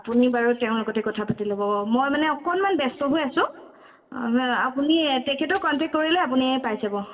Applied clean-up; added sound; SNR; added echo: neural separator model SepFormer DNS4.